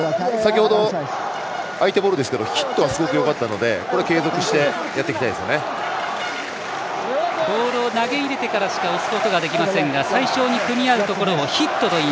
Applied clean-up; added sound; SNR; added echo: none; none; none; none.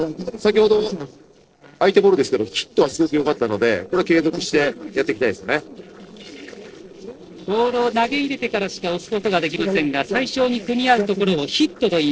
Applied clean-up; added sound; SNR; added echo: neural separator model SepFormer DNS4.